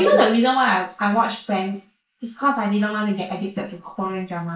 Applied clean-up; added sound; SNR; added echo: neural mask model Resemble Enhance denoiser.